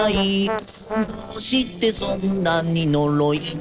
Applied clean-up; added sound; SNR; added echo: neural separator model SepFormer DNS4.